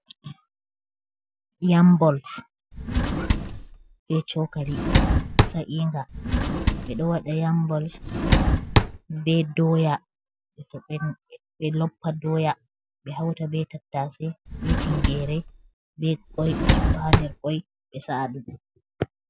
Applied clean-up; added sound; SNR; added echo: none; Drawer open or close; -3 dB; none.